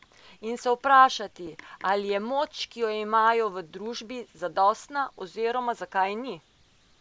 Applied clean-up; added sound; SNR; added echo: none; none; none; none.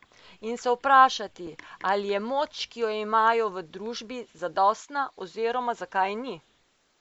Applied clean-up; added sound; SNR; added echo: neural mask model Resemble Enhance denoiser.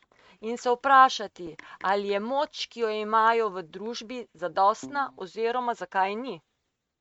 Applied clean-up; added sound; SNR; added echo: neural mask model RNNoise.